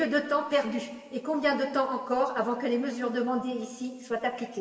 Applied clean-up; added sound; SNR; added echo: none; none; none; reverberation time 2.4 s.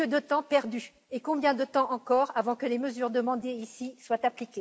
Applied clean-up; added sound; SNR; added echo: none; none; none; none.